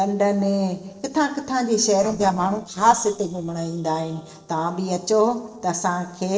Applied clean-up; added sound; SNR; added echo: neural separator model SepFormer DNS4.